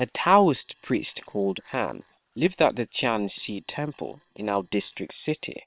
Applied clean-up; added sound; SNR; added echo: neural separator model SepFormer WHAM!.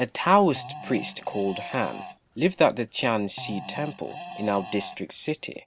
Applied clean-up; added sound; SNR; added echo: none; Fart; 15 dB; none.